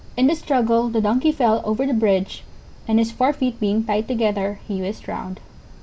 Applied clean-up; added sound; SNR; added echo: none; none; none; none.